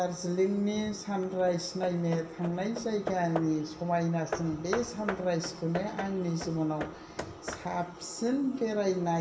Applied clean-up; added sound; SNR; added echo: none; Hammer / Wood; 12 dB; reverberation time 0.7 s.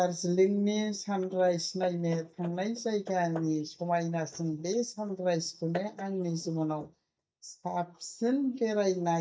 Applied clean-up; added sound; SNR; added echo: neural mask model DeepFilterNet 3.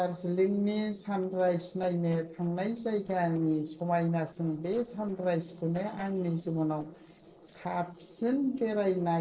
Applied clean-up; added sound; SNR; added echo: neural separator model SepFormer DNS4.